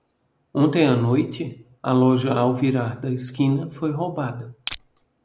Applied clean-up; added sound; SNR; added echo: none; Crushing; 12 dB; none.